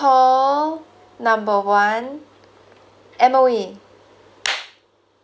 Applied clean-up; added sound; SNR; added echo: none; none; none; none.